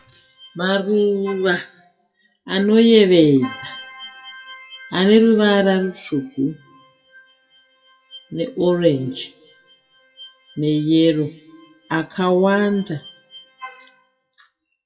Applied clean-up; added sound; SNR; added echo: classical method WPE with log-MMSE.